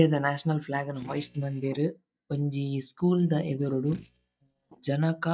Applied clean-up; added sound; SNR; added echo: neural mask model DeepFilterNet 3.